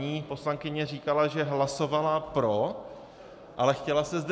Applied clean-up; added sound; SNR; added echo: none; none; none; none.